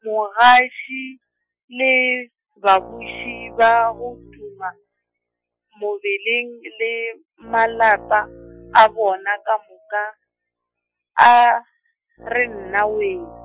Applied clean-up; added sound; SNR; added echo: classical method Wiener filter.